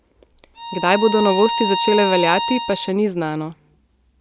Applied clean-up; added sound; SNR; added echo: none; Bowed string instrument; 4 dB; none.